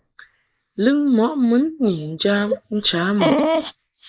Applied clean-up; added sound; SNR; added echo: neural mask model Resemble Enhance denoiser.